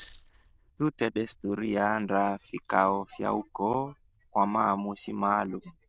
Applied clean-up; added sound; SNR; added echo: neural diffusion model UNIVERSE++.